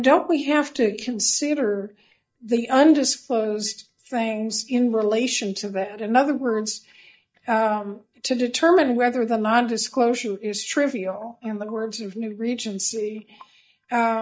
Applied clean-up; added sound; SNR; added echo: neural mask model DeepFilterNet 3.